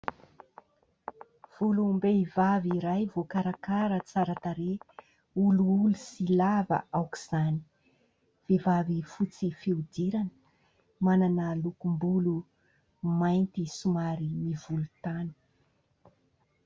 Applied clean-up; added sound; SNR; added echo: none; none; none; none.